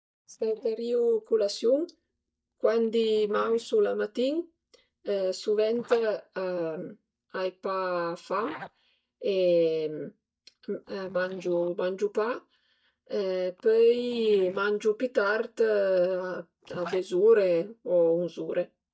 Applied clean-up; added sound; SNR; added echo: neural mask model DeepFilterNet 3.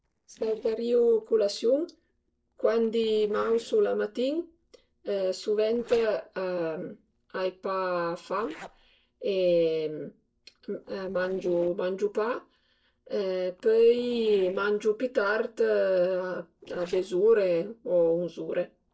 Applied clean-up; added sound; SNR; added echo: neural separator model SepFormer DNS4.